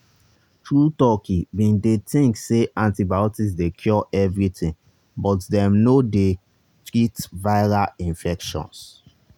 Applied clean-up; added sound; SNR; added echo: none; none; none; none.